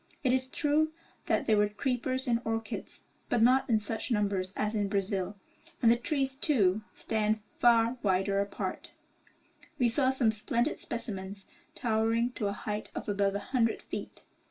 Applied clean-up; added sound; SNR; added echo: none; none; none; reverberation time 0.2 s.